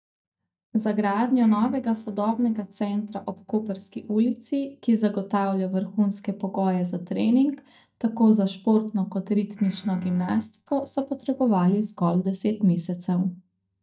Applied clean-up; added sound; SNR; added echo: neural mask model DeepFilterNet 3.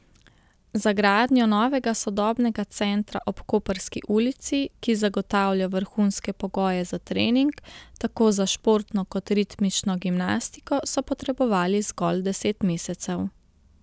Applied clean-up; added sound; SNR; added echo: none; none; none; none.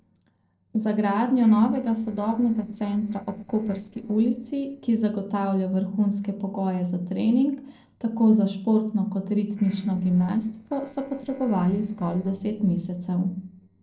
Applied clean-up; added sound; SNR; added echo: neural separator model SepFormer DNS4.